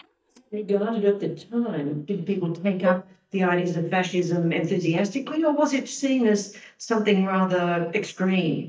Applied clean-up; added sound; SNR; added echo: neural mask model DeepFilterNet 3.